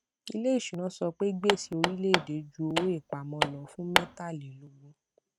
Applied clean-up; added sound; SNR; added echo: neural mask model RNNoise.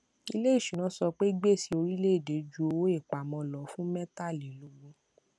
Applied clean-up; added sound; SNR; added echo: none; none; none; none.